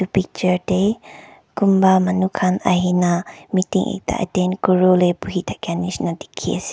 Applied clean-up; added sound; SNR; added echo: none; none; none; none.